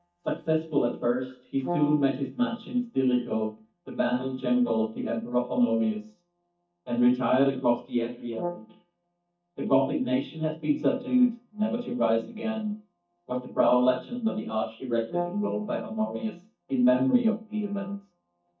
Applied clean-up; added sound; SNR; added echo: neural mask model DeepFilterNet 3.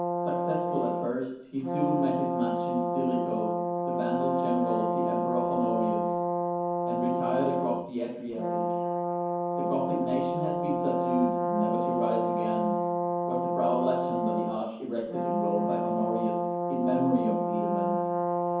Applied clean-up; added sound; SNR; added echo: none; Brass instrument; -2 dB; reverberation time 0.9 s.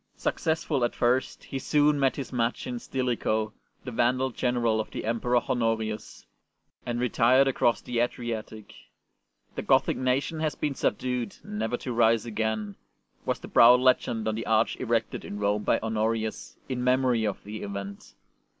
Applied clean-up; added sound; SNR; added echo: none; none; none; none.